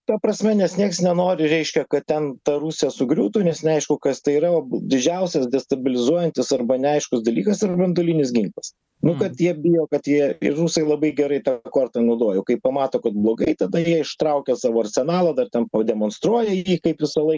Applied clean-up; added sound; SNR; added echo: none; none; none; none.